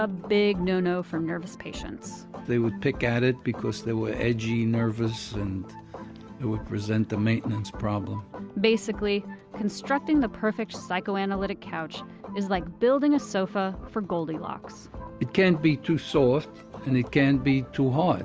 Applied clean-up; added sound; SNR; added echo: none; none; none; none.